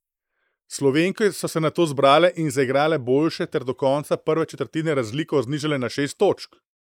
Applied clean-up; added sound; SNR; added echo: neural mask model Resemble Enhance denoiser.